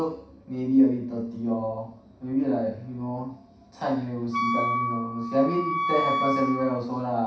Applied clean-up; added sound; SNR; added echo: none; Wind instrument, woodwind instrument; 2 dB; reverberation time 0.6 s.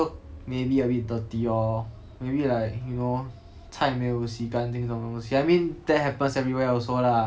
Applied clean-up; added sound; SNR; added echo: none; none; none; none.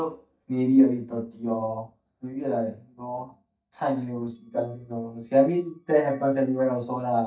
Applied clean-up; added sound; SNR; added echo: neural mask model DeepFilterNet 3.